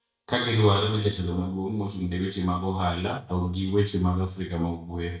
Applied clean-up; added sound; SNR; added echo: neural mask model DeepFilterNet 3.